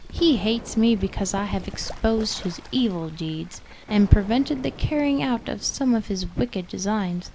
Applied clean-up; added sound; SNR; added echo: none; Explosion + Bird / Fowl; 16 dB; none.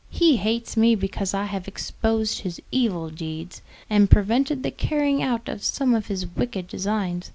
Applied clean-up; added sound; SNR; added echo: none; none; none; none.